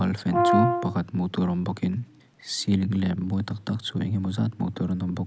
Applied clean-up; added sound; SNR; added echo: none; Brass instrument; -2 dB; none.